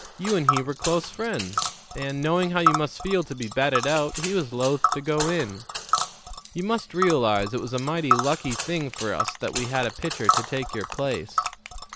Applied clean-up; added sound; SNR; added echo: none; Tick; 3 dB; none.